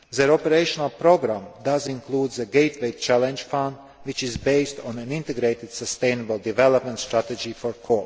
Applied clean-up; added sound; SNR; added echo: none; Raindrop / Drip; 19 dB; none.